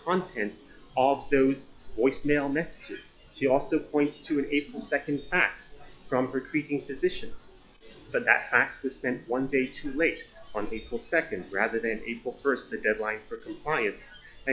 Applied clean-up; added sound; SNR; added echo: classical method log-MMSE.